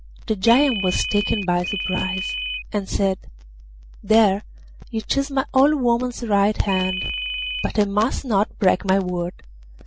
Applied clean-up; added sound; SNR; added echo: none; Ringtone; 5 dB; none.